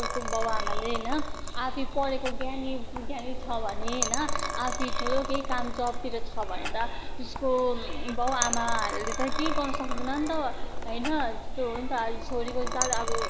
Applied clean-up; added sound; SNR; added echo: none; Liquid; -3 dB; none.